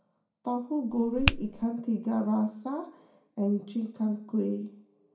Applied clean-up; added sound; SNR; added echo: none; Finger snapping; -1 dB; reverberation time 0.5 s.